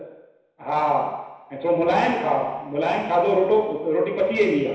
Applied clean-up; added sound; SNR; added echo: none; none; none; reverberation time 1.0 s.